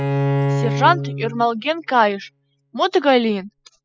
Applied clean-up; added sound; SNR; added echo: classical method spectral subtraction.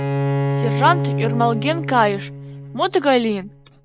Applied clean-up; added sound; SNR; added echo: none; Bowed string instrument; 3 dB; none.